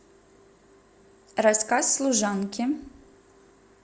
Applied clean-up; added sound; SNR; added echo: none; none; none; none.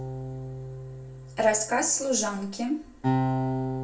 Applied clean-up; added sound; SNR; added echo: none; Acoustic guitar; 2 dB; reverberation time 0.3 s.